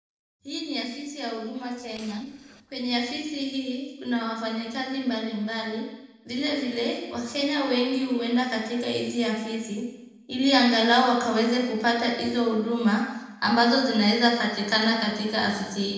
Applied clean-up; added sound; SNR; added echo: neural separator model SepFormer DNS4.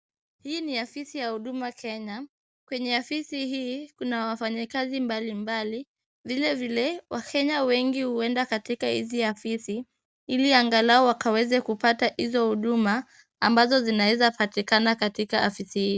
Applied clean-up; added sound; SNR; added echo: none; none; none; none.